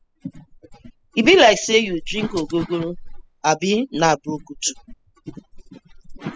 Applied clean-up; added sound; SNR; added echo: classical method spectral subtraction.